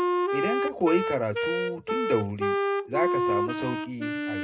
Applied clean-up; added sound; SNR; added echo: none; Wind instrument, woodwind instrument; -3 dB; reverberation time 0.2 s.